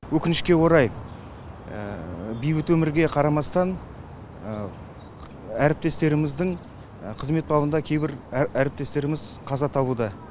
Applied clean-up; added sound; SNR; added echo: none; none; none; none.